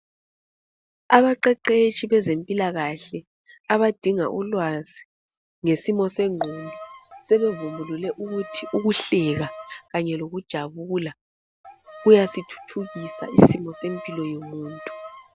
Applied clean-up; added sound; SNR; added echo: none; Bowed string instrument; 17 dB; none.